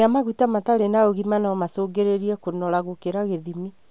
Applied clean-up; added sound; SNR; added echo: none; none; none; none.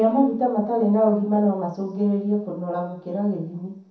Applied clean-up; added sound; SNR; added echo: none; none; none; reverberation time 0.7 s.